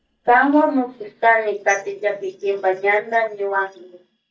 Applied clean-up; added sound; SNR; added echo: neural mask model DeepFilterNet 3.